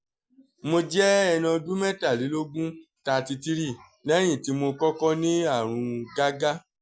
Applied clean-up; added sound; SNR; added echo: none; none; none; none.